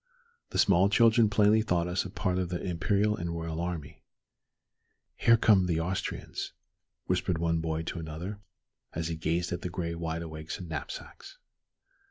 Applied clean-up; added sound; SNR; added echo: none; none; none; none.